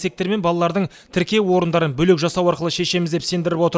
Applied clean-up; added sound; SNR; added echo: none; none; none; none.